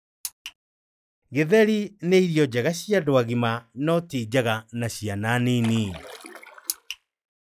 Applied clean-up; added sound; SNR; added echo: classical method log-MMSE.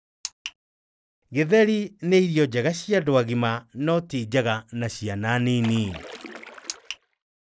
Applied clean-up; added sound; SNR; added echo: none; Splash, splatter; 17 dB; none.